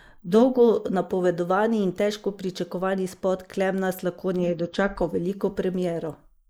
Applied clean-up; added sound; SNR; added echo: neural mask model Resemble Enhance denoiser.